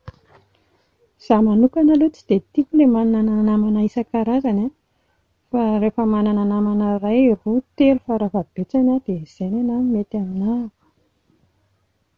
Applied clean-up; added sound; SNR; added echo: none; none; none; none.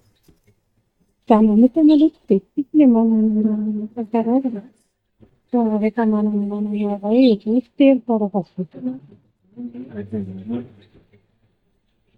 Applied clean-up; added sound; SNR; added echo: neural mask model DeepFilterNet 3.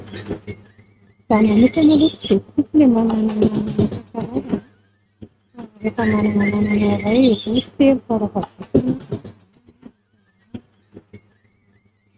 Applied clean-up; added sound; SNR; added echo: neural mask model RNNoise.